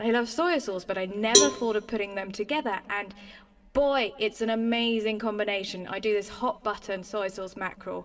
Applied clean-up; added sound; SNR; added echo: none; Cowbell; 0 dB; reverberation time 1.4 s.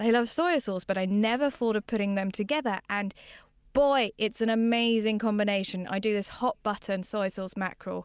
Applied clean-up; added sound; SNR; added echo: none; none; none; none.